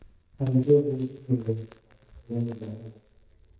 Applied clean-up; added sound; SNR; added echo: neural mask model DeepFilterNet 3.